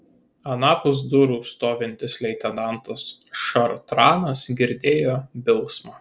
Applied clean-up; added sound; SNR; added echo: none; none; none; none.